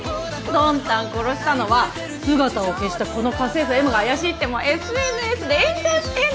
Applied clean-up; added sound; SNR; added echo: none; Bird vocalization, bird call, bird song; 16 dB; none.